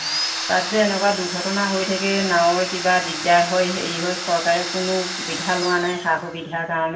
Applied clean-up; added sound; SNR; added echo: none; Domestic sounds, home sounds; 6 dB; reverberation time 0.8 s.